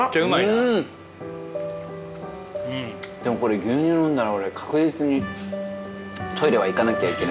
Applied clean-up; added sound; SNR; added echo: none; none; none; none.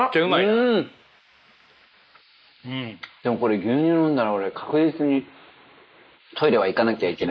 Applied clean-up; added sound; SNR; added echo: neural mask model Resemble Enhance denoiser.